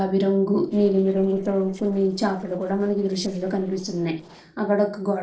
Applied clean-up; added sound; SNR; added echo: neural separator model SepFormer DNS4.